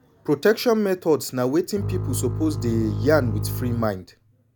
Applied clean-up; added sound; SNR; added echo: none; Bowed string instrument; 5 dB; none.